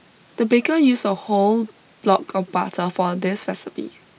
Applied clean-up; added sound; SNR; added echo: none; none; none; none.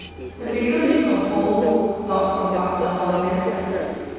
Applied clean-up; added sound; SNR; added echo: none; Subway, metro, underground; 7 dB; reverberation time 2.2 s.